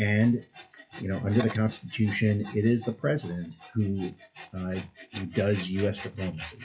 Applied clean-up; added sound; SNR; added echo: classical method WPE with log-MMSE.